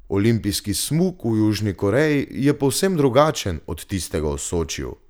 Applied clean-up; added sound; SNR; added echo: none; none; none; none.